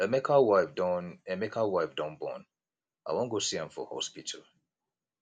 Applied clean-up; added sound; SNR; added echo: none; none; none; none.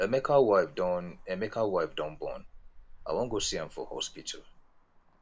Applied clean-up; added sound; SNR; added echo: none; Traffic noise, roadway noise; 17 dB; none.